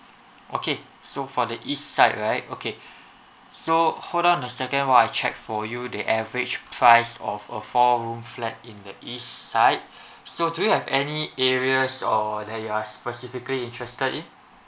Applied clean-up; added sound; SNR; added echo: none; none; none; none.